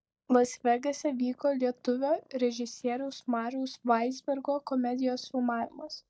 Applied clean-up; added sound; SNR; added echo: neural mask model DeepFilterNet 3.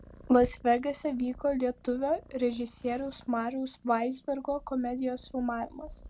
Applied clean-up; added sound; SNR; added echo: none; Purr; 20 dB; none.